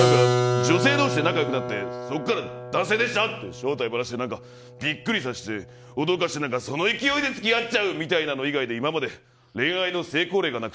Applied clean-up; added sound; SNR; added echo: none; Keyboard (musical); 4 dB; none.